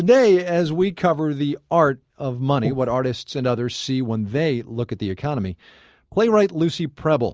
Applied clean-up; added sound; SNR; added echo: neural mask model Resemble Enhance denoiser.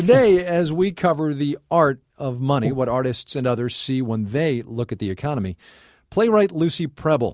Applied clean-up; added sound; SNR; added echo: none; Breathing; 6 dB; none.